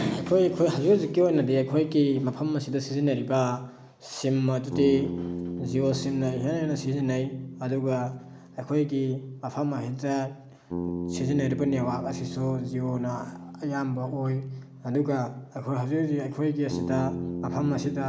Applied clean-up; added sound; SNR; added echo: none; Bass guitar; 10 dB; none.